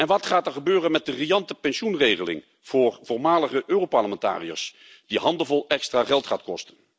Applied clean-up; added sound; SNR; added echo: none; none; none; none.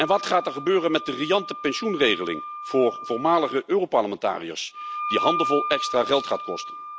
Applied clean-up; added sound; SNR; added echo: none; Wind instrument, woodwind instrument; 8 dB; none.